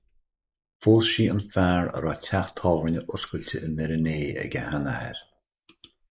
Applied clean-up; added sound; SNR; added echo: neural mask model Resemble Enhance denoiser.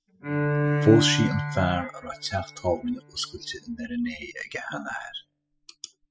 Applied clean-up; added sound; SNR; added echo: classical method spectral subtraction.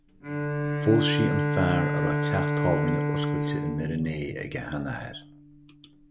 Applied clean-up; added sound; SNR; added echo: none; Bowed string instrument; -2 dB; none.